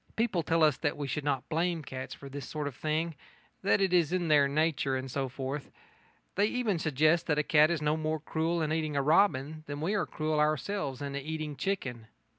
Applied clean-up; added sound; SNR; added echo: none; none; none; none.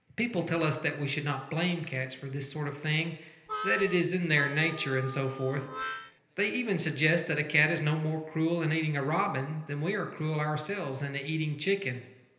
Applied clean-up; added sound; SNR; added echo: none; Harmonica; 9 dB; reverberation time 1.4 s.